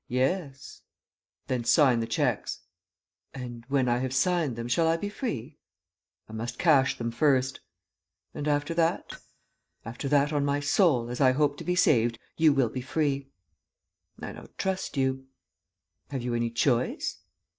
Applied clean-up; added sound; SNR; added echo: neural mask model DeepFilterNet 3.